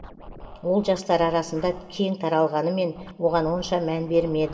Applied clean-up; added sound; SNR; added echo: none; Scratching (performance technique); 18 dB; reverberation time 1.5 s.